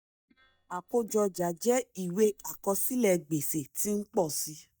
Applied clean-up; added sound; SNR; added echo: neural mask model DeepFilterNet 3.